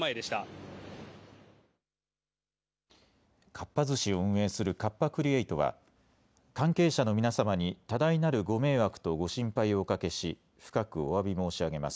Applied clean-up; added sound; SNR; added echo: none; none; none; none.